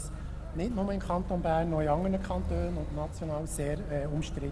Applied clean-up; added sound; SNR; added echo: none; Motor vehicle (road); 4 dB; none.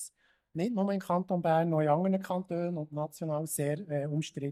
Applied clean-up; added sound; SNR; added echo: neural mask model DeepFilterNet 3.